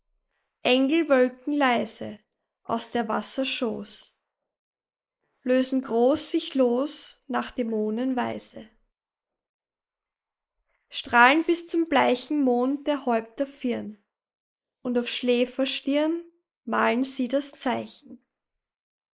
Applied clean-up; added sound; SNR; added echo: neural mask model Resemble Enhance denoiser.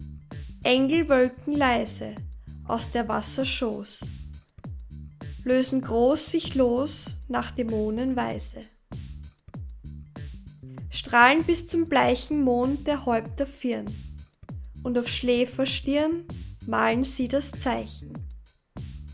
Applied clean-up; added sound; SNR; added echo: none; Bass guitar; 13 dB; none.